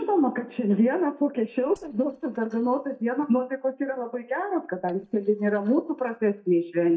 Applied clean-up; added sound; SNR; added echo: neural mask model DeepFilterNet 3.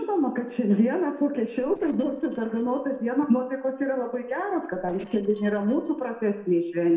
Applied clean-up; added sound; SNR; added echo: neural separator model SepFormer DNS4.